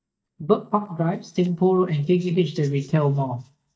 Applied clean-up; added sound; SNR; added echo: neural mask model DeepFilterNet 3.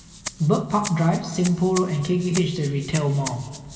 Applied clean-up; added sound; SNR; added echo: none; Rattle (instrument); 15 dB; reverberation time 2.1 s.